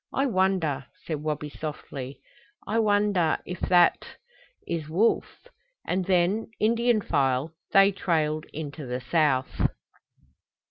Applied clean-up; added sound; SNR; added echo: none; none; none; none.